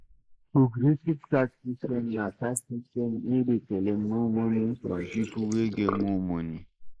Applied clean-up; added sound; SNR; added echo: neural mask model Resemble Enhance denoiser.